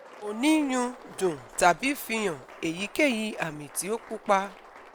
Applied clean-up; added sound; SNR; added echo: none; Applause; 19 dB; none.